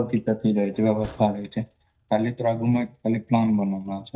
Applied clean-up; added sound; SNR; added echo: neural mask model DeepFilterNet 3.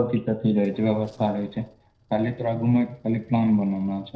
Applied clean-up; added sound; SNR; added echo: neural separator model SepFormer DNS4.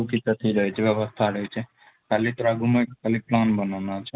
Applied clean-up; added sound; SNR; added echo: none; none; none; none.